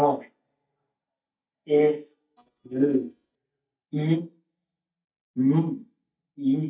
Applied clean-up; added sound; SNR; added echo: neural mask model DeepFilterNet 3.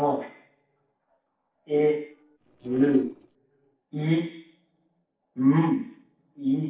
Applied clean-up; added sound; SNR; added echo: neural separator model SepFormer DNS4.